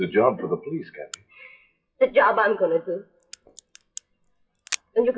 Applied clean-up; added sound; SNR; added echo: classical method WPE with log-MMSE.